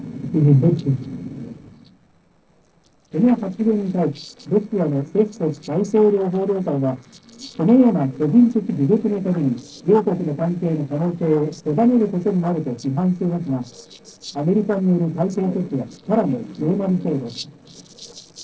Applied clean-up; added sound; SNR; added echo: neural separator model SepFormer DNS4.